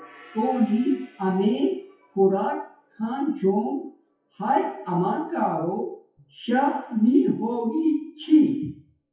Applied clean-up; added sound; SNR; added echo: classical method WPE with log-MMSE.